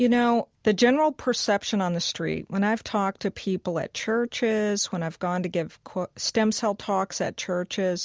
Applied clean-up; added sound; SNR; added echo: none; none; none; none.